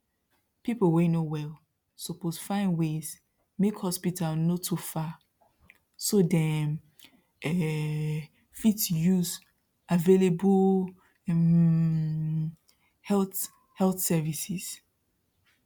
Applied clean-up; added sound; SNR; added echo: none; none; none; none.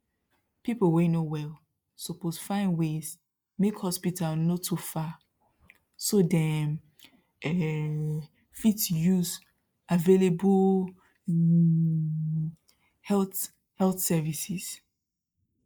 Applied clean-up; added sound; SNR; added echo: neural mask model Resemble Enhance denoiser.